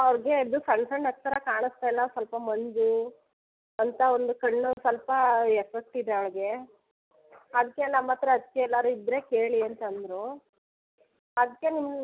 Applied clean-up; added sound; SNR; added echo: none; none; none; none.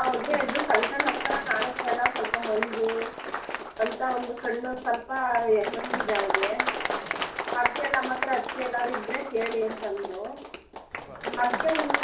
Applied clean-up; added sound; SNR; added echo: none; Applause; 2 dB; reverberation time 0.4 s.